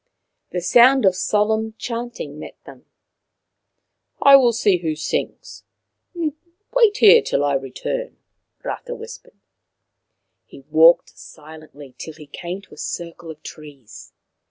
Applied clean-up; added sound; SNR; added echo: none; none; none; none.